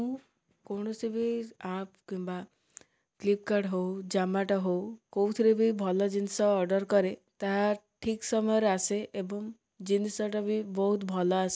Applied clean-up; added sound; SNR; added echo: none; none; none; none.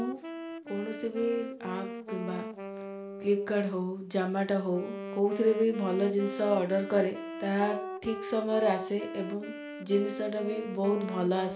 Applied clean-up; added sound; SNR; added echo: none; Wind instrument, woodwind instrument; 9 dB; reverberation time 0.4 s.